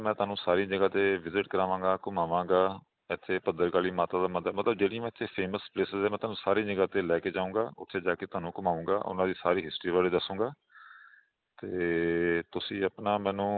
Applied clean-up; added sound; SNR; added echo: none; none; none; none.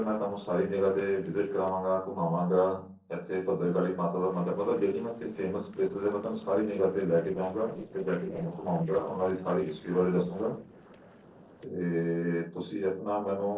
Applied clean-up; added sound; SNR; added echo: neural separator model SepFormer DNS4.